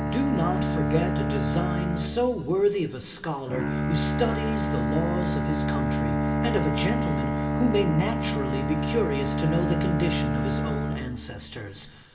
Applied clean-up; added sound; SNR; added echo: none; Bowed string instrument; -2 dB; reverberation time 2.8 s.